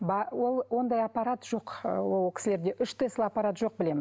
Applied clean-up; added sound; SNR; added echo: none; none; none; none.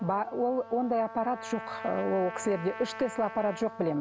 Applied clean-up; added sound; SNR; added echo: none; Trumpet; 12 dB; none.